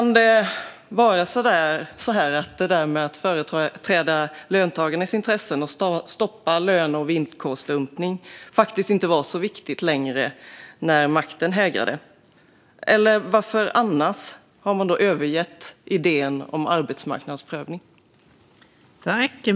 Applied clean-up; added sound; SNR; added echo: none; none; none; none.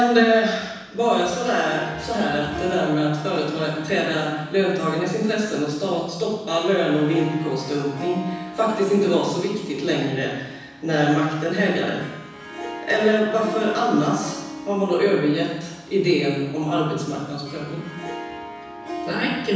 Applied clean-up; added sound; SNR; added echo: none; Harp; 14 dB; reverberation time 1.1 s.